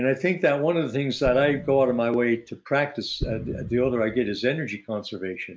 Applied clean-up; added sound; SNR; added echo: none; Explosion; 13 dB; none.